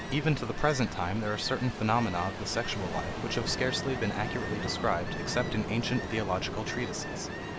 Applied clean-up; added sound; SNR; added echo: none; Ocean; 5 dB; none.